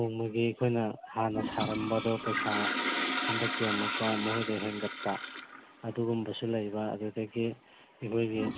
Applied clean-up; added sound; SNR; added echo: none; Toilet flush; 3 dB; none.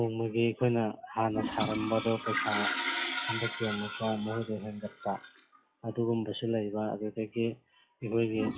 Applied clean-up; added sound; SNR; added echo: classical method log-MMSE.